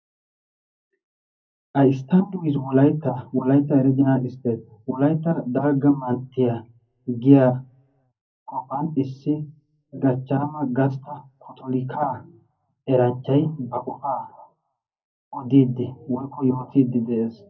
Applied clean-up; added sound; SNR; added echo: none; none; none; reverberation time 0.4 s.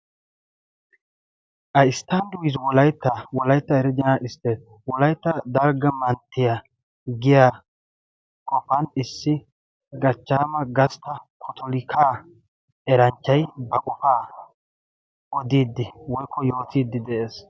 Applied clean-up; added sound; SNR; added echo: none; none; none; none.